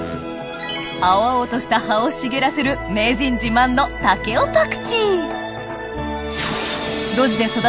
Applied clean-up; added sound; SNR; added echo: none; none; none; none.